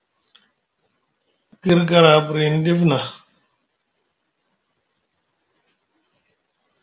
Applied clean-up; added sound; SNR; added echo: none; none; none; none.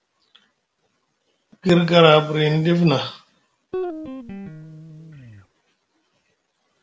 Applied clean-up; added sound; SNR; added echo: none; Guitar; 11 dB; none.